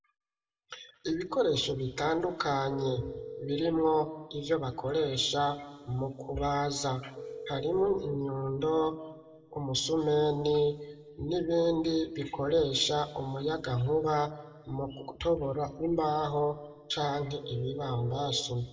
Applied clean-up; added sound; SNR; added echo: none; Telephone; 10 dB; reverberation time 1.1 s.